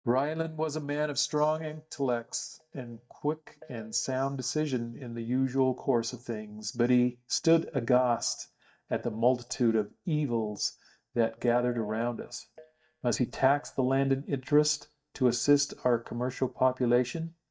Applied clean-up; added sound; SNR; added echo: neural mask model DeepFilterNet 3.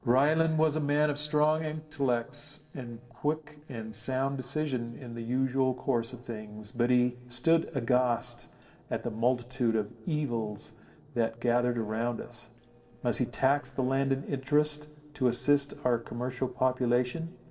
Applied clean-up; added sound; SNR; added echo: neural separator model SepFormer DNS4.